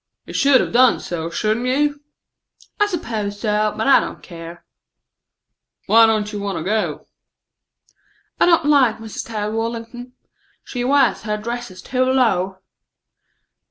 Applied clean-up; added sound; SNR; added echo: none; none; none; none.